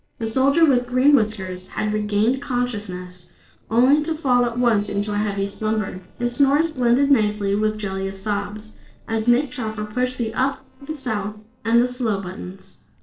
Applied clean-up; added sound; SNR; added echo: neural separator model SepFormer DNS4.